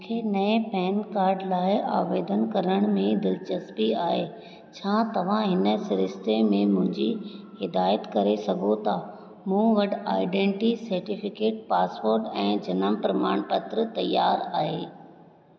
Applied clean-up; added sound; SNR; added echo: none; none; none; none.